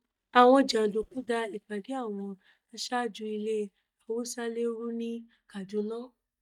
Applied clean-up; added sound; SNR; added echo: neural mask model DeepFilterNet 3.